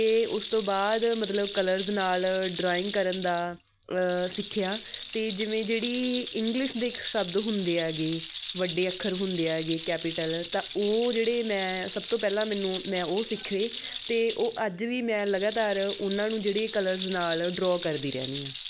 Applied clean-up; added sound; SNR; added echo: none; Rattle; 1 dB; none.